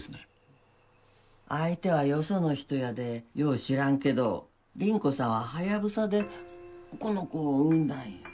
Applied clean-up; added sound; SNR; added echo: none; none; none; none.